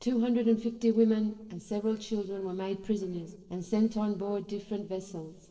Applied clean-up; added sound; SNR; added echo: neural separator model SepFormer DNS4.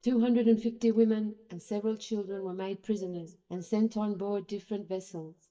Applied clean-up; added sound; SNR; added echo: neural mask model DeepFilterNet 3.